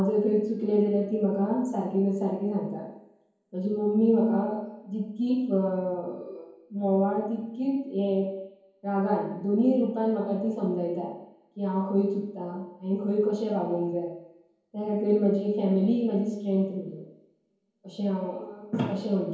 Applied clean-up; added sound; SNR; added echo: none; none; none; reverberation time 1.0 s.